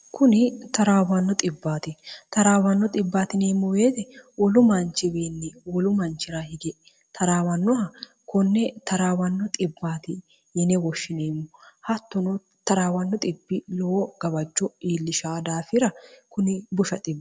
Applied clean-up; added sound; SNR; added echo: none; none; none; none.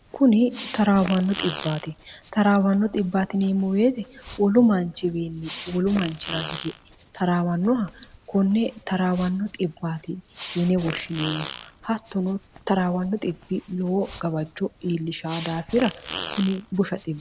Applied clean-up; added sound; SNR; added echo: none; Fart; 13 dB; none.